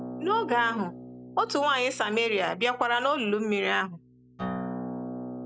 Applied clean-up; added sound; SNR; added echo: none; Acoustic guitar; 11 dB; none.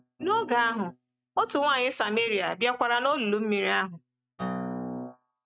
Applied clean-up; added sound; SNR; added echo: neural mask model RNNoise.